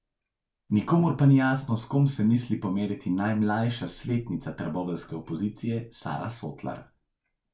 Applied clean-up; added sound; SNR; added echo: none; none; none; none.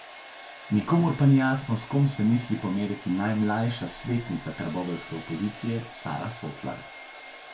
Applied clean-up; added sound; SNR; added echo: none; Domestic sounds, home sounds; 17 dB; none.